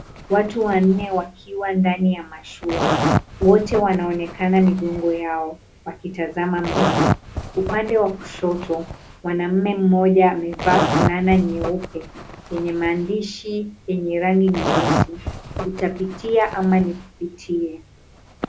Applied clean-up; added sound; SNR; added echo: none; Zipper (clothing); 6 dB; none.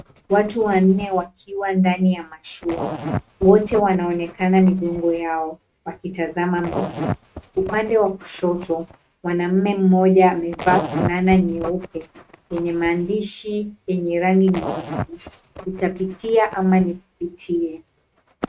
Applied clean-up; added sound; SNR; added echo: neural mask model RNNoise.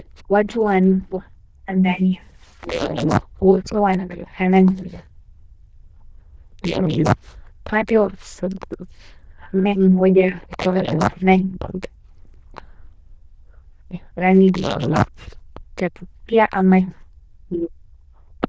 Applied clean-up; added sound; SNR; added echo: neural diffusion model UNIVERSE++.